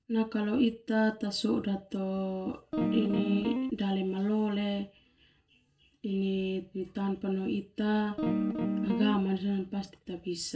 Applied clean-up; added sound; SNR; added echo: none; Guitar; -1 dB; reverberation time 0.2 s.